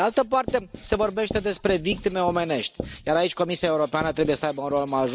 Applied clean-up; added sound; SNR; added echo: none; Writing; 14 dB; none.